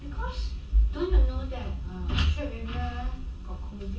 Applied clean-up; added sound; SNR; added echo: none; none; none; reverberation time 0.1 s.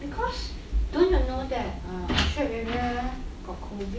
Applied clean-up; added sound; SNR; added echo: none; none; none; none.